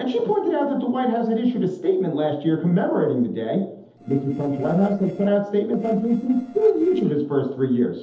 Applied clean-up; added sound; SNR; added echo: neural separator model SepFormer DNS4.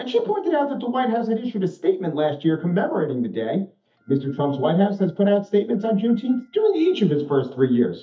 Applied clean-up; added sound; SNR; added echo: neural mask model DeepFilterNet 3.